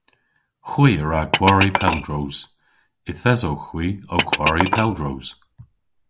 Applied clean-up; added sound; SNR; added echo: none; Glass; 5 dB; none.